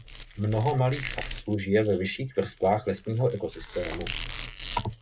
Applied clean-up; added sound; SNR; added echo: none; Squeak; 11 dB; reverberation time 0.2 s.